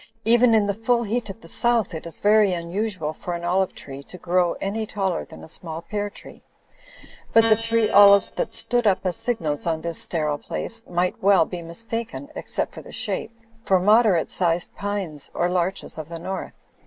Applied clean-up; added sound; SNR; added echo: neural separator model SepFormer DNS4.